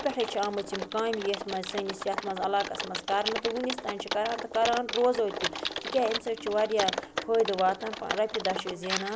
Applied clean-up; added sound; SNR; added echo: none; Typing; 6 dB; none.